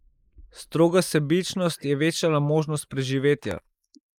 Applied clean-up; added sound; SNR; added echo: neural mask model Resemble Enhance denoiser.